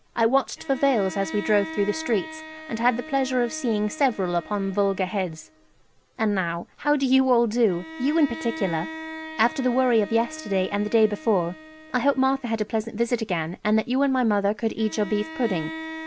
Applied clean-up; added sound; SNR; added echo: none; Bowed string instrument; 15 dB; none.